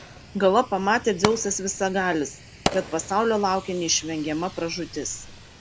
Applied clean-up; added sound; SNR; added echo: none; Fire; 10 dB; none.